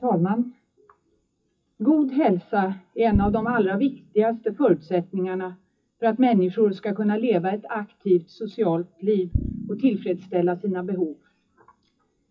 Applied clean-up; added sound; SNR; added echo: classical method WPE with log-MMSE.